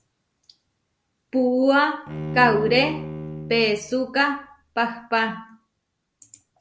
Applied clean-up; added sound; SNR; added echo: none; Bowed string instrument; 10 dB; none.